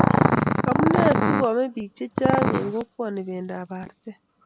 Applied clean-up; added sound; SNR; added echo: none; Growling; -3 dB; none.